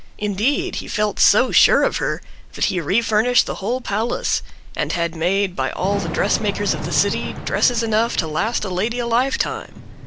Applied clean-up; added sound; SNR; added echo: none; Thunder / Rain; 9 dB; none.